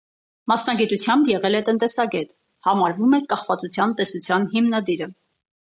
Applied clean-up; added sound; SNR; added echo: none; none; none; none.